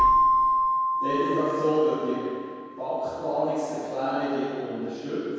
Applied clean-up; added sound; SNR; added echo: none; Keyboard (musical); -1 dB; reverberation time 2.2 s.